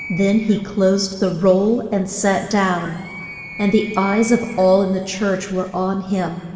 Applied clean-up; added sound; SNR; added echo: none; Animal; 18 dB; reverberation time 2.0 s.